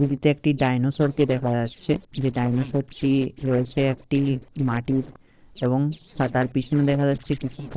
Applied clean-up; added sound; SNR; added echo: neural separator model SepFormer DNS4.